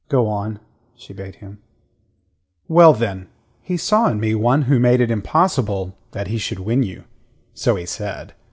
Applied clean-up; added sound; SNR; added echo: none; none; none; none.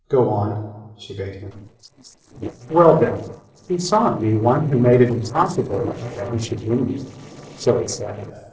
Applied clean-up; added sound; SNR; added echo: neural separator model SepFormer DNS4.